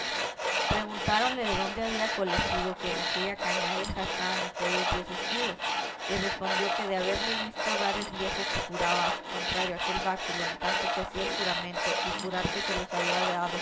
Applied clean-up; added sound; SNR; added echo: none; Tools; -3 dB; reverberation time 0.2 s.